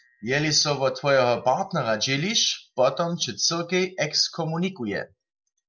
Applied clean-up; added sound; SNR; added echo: none; none; none; none.